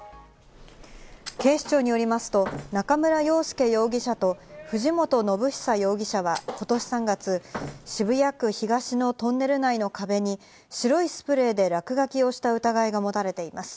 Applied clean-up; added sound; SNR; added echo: none; Thump, thud; 15 dB; none.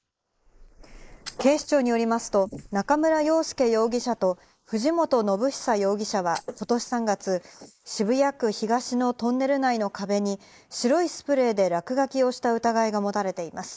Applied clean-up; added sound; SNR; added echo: neural mask model Resemble Enhance denoiser.